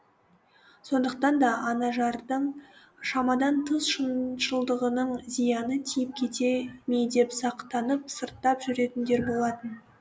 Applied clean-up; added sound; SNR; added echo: none; none; none; none.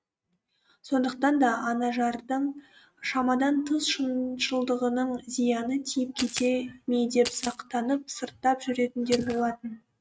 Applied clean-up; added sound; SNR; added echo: neural mask model RNNoise.